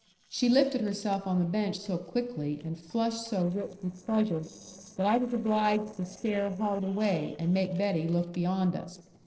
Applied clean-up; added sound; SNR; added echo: neural separator model SepFormer DNS4.